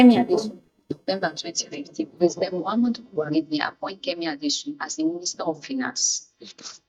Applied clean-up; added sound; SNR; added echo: neural mask model DeepFilterNet 3.